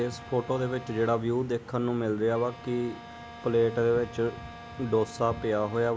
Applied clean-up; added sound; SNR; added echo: none; Bowed string instrument; 18 dB; none.